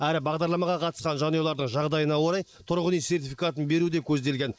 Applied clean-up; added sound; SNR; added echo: neural mask model Resemble Enhance denoiser.